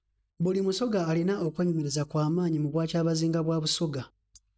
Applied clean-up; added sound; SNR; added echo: neural mask model DeepFilterNet 3.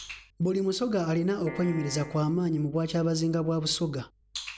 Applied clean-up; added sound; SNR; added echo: none; Piano; 16 dB; none.